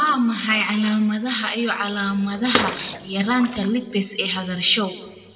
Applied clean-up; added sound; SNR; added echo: none; Bathtub (filling or washing) / Water / Splash, splatter; 7 dB; reverberation time 1.7 s.